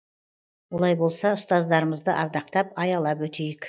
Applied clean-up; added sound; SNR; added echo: neural mask model DeepFilterNet 3.